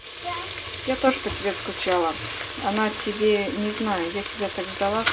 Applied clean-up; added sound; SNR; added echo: none; none; none; none.